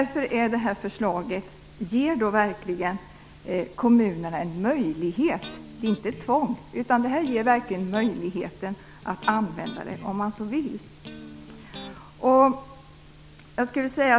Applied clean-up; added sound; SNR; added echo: none; Electric guitar; 19 dB; none.